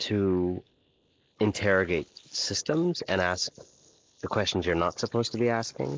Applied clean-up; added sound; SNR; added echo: neural mask model Resemble Enhance denoiser.